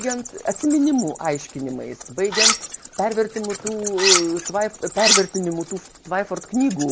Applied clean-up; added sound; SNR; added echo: none; Wild animals + Cutlery, silverware; 2 dB; none.